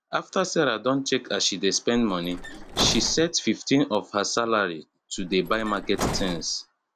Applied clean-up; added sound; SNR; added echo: none; Bus; 7 dB; none.